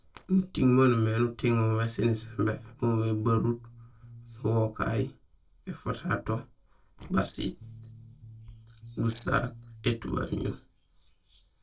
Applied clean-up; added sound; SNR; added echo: neural separator model SepFormer DNS4.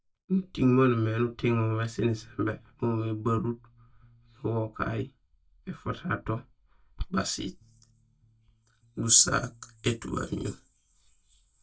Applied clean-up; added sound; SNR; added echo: neural mask model DeepFilterNet 3.